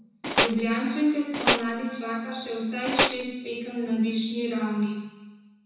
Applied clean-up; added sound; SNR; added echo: none; Tools; -3 dB; reverberation time 1.1 s.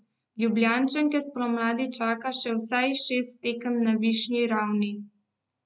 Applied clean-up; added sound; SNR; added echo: none; none; none; none.